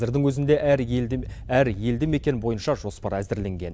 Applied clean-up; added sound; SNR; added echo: none; none; none; none.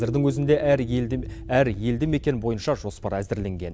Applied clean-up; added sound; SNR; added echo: none; Keyboard (musical); 17 dB; none.